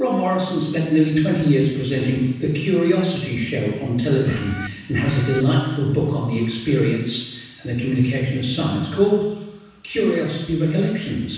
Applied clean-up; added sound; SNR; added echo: none; Bird; 14 dB; reverberation time 1.1 s.